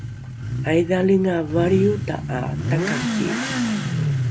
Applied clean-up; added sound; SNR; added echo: none; Motorcycle / Accelerating, revving, vroom; 2 dB; none.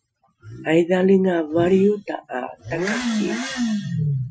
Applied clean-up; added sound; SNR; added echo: classical method Wiener filter.